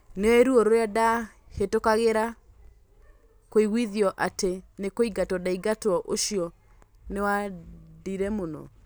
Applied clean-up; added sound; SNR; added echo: none; none; none; none.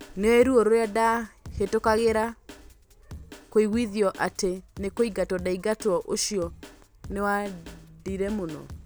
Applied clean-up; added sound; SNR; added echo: none; Drum kit; 19 dB; none.